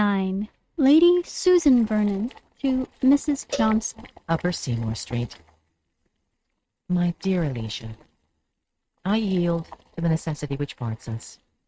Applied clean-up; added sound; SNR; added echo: neural mask model RNNoise.